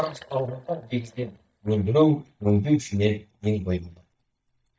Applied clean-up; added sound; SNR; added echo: neural mask model DeepFilterNet 3.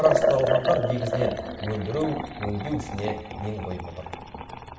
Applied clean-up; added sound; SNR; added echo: none; Liquid; -1 dB; reverberation time 1.1 s.